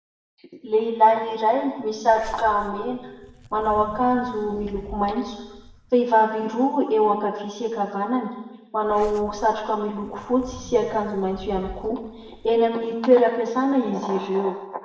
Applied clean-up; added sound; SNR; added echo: none; Zipper (clothing); 18 dB; reverberation time 1.0 s.